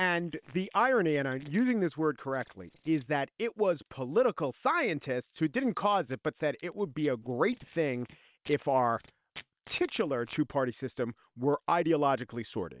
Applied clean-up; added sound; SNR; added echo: neural separator model SepFormer WHAM!.